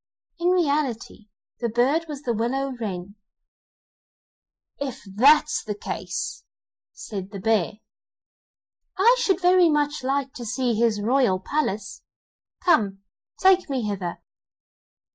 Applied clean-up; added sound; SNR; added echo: neural mask model Resemble Enhance denoiser.